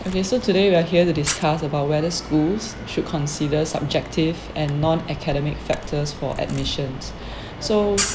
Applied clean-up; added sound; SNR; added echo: none; Camera; 13 dB; none.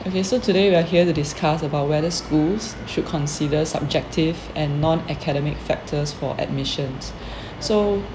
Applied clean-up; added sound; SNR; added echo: none; none; none; none.